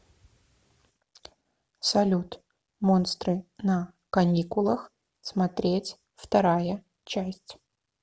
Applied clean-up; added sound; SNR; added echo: none; none; none; none.